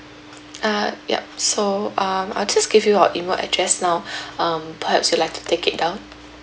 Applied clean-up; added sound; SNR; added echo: none; none; none; none.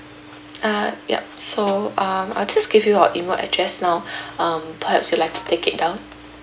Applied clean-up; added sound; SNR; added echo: none; Snare drum; 19 dB; reverberation time 0.5 s.